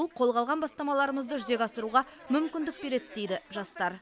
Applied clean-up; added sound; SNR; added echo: none; none; none; none.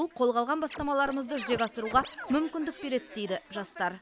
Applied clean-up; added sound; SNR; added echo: none; Scratching (performance technique); 11 dB; none.